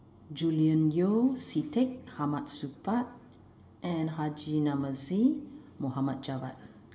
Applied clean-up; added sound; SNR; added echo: none; none; none; reverberation time 2.4 s.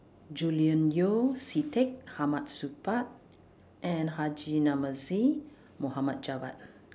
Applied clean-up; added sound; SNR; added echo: none; none; none; none.